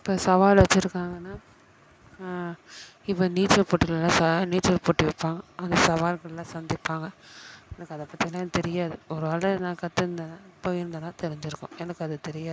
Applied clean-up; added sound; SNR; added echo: none; none; none; none.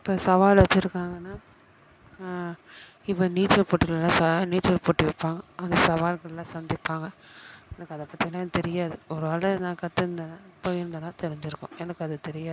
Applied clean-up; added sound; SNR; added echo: none; Gunshot, gunfire; 20 dB; none.